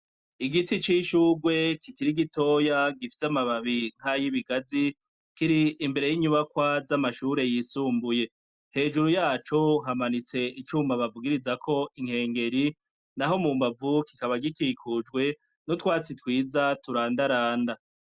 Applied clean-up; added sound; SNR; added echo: none; none; none; none.